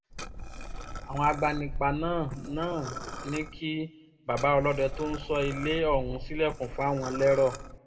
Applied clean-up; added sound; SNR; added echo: none; Liquid; 8 dB; reverberation time 1.2 s.